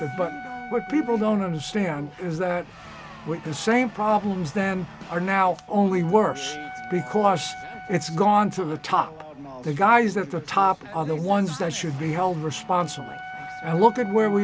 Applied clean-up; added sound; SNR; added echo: none; Wind instrument, woodwind instrument; 18 dB; none.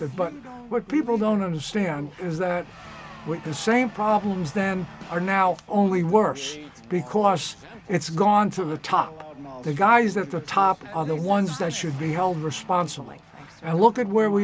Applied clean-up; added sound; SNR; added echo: none; none; none; none.